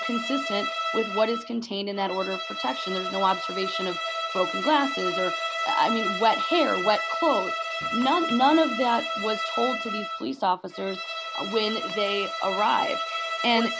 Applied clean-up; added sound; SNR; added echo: none; Bowed string instrument; 4 dB; none.